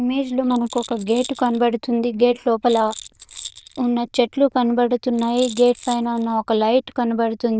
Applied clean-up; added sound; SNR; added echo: neural diffusion model UNIVERSE++.